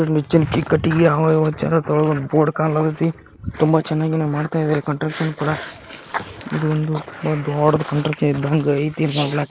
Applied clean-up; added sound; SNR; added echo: neural mask model Resemble Enhance denoiser.